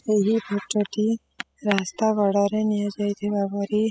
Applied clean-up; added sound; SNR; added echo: classical method spectral subtraction.